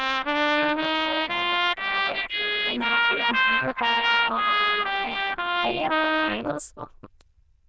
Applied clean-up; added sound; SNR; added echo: neural diffusion model UNIVERSE++.